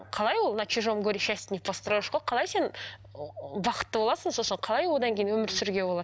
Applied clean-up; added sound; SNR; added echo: none; none; none; none.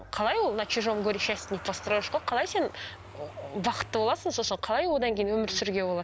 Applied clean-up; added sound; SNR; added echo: none; Engine starting / Motor vehicle (road); 18 dB; none.